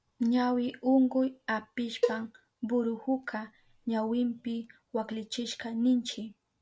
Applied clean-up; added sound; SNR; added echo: none; Cowbell; 5 dB; none.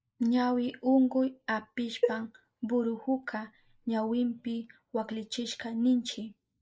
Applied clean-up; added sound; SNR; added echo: neural mask model Resemble Enhance denoiser.